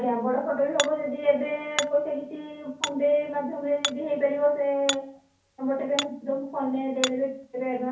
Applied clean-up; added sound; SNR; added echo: none; Hammer; 10 dB; reverberation time 0.6 s.